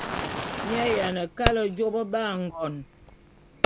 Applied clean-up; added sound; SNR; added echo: none; Fireworks + Fire; 3 dB; none.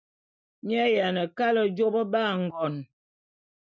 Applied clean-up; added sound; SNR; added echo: none; none; none; none.